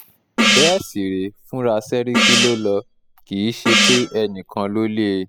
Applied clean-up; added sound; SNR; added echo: classical method spectral subtraction.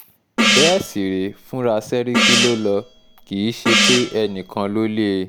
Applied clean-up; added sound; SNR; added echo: none; Gong; -1 dB; none.